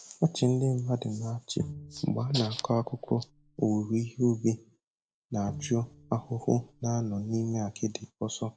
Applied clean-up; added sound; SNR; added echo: none; Bowed string instrument; 17 dB; none.